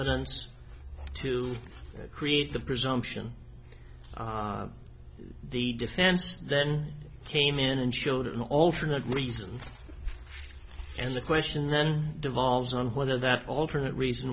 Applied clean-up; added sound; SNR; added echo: none; none; none; none.